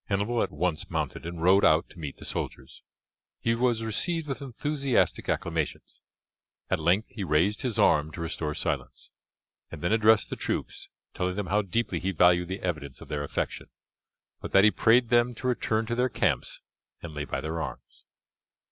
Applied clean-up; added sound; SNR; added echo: none; none; none; none.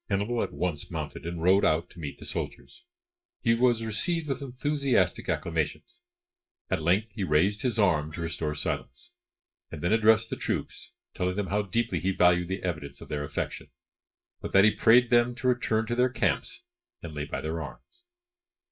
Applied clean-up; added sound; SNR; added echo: neural mask model DeepFilterNet 3.